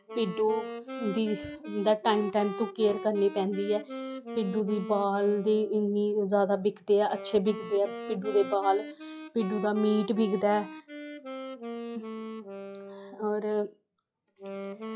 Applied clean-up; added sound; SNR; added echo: classical method log-MMSE.